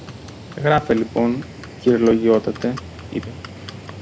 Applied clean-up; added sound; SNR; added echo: none; Livestock, farm animals, working animals; 15 dB; none.